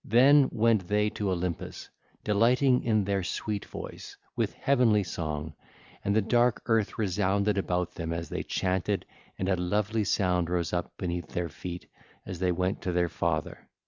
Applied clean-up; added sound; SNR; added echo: none; none; none; none.